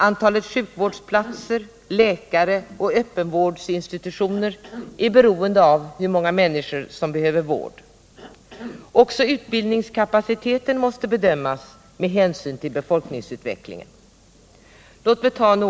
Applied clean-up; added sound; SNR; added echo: none; Cough; 19 dB; none.